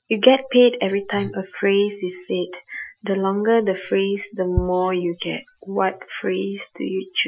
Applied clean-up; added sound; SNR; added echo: classical method Wiener filter.